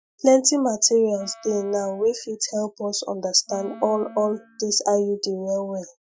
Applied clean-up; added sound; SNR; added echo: classical method Wiener filter.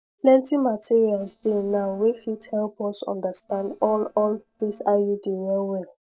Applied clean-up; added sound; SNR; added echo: neural separator model SepFormer DNS4.